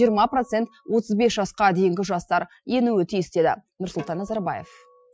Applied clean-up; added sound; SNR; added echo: classical method Wiener filter.